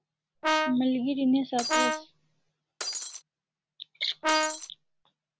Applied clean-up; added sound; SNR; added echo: none; Brass instrument + Shatter; -2 dB; none.